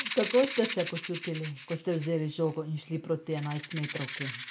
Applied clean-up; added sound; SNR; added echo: none; Rattle (instrument); 5 dB; none.